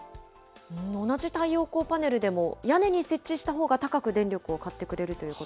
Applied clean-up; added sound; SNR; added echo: none; none; none; none.